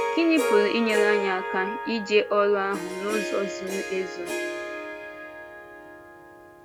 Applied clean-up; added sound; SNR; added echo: none; Harp; 4 dB; none.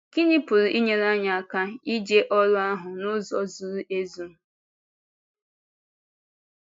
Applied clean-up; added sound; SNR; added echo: none; none; none; none.